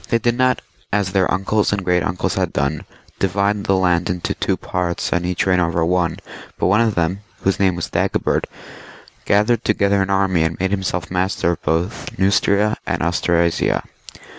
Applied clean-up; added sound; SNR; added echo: none; none; none; none.